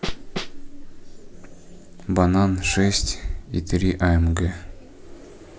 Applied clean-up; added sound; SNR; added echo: none; Snare drum; 9 dB; none.